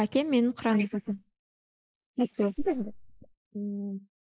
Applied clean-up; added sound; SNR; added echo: neural mask model Resemble Enhance denoiser.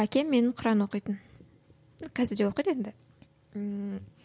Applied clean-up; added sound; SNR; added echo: none; none; none; none.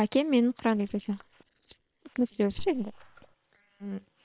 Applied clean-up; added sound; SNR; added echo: neural separator model SepFormer WHAM!.